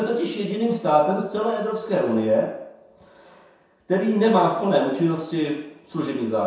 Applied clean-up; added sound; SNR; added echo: none; none; none; reverberation time 0.7 s.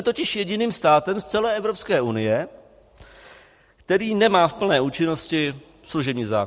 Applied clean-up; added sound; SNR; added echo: none; none; none; none.